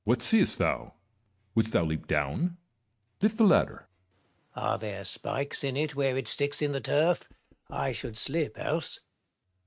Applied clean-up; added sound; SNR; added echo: neural mask model RNNoise.